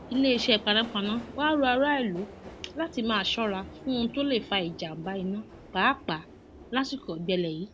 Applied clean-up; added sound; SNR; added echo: none; Subway, metro, underground; 16 dB; none.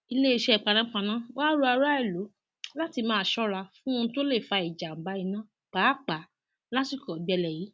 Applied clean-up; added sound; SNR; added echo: none; none; none; none.